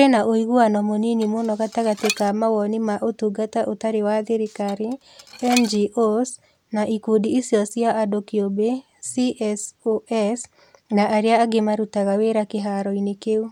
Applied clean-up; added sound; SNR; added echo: none; Dishes, pots, and pans; 12 dB; none.